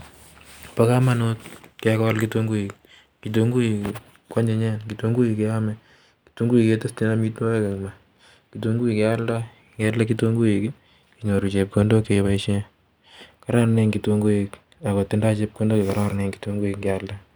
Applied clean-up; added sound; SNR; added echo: none; none; none; none.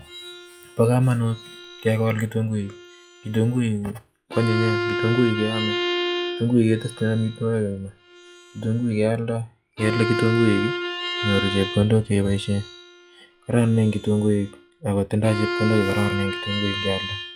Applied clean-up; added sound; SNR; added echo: classical method log-MMSE.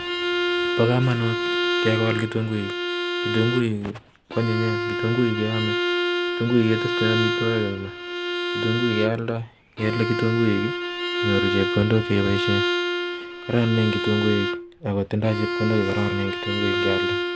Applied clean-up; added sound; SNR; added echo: none; Bowed string instrument; 1 dB; none.